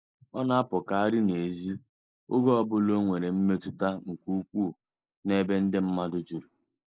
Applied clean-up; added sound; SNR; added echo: neural mask model Resemble Enhance denoiser.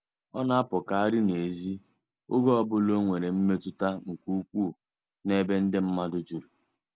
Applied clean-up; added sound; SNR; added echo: none; none; none; none.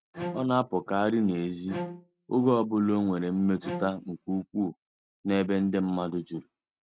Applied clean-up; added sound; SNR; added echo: neural mask model RNNoise.